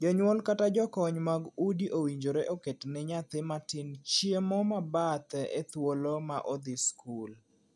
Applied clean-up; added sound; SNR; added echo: none; none; none; none.